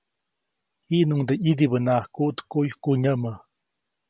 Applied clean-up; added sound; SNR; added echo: none; none; none; none.